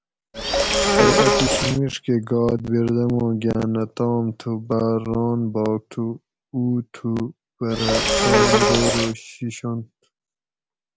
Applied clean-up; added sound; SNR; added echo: none; Insect; -5 dB; none.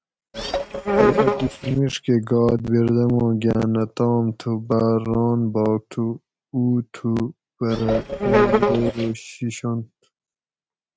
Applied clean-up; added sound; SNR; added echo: neural mask model RNNoise.